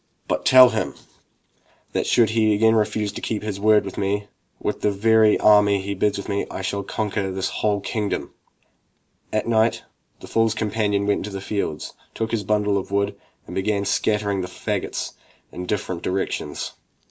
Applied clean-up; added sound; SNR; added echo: none; none; none; none.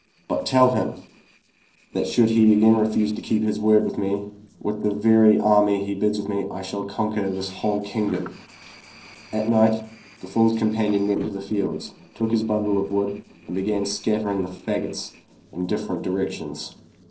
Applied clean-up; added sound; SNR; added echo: neural separator model SepFormer DNS4.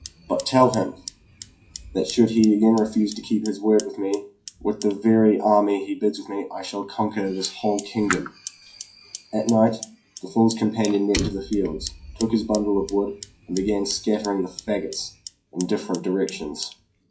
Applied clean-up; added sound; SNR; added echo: classical method WPE with log-MMSE.